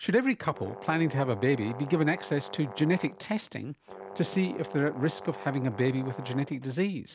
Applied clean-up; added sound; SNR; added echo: none; Brass instrument; 14 dB; none.